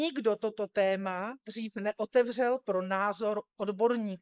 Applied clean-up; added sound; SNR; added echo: neural mask model Resemble Enhance denoiser.